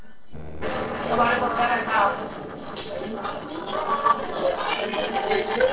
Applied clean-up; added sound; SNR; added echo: neural separator model SepFormer DNS4.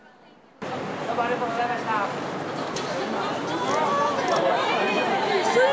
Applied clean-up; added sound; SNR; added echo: none; none; none; none.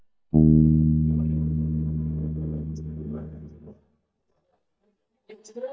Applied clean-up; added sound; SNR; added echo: neural mask model DeepFilterNet 3.